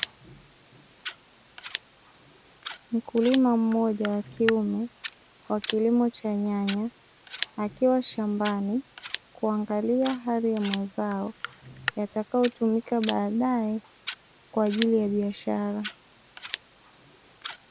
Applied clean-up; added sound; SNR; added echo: none; Scissors; 9 dB; none.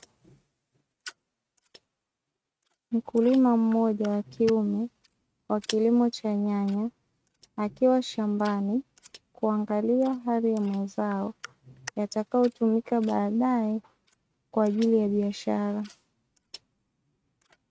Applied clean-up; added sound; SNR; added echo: neural mask model RNNoise.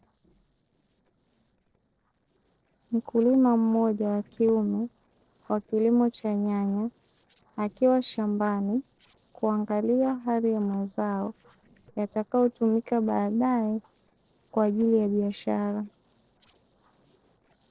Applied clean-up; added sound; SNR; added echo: neural separator model SepFormer DNS4.